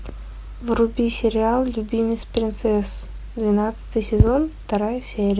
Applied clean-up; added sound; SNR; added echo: none; none; none; none.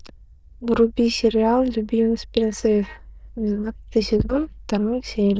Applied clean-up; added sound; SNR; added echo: neural diffusion model UNIVERSE++.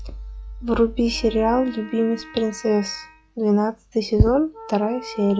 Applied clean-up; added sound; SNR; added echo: classical method log-MMSE.